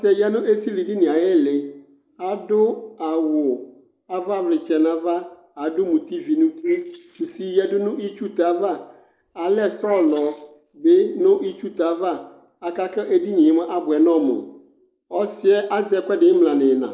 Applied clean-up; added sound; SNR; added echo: neural mask model Resemble Enhance denoiser.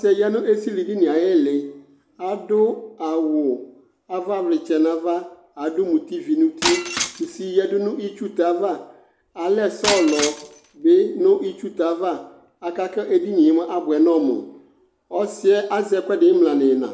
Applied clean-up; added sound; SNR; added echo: none; Shatter; 7 dB; none.